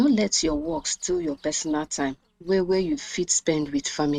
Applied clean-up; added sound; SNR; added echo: neural mask model RNNoise.